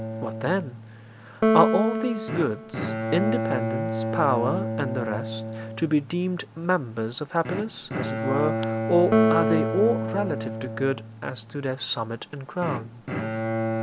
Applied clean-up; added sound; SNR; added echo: none; Bowed string instrument + Piano; 1 dB; none.